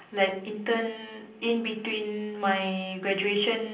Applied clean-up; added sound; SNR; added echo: none; none; none; reverberation time 0.6 s.